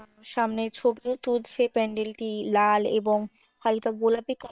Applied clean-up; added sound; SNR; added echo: neural separator model SepFormer WHAM!.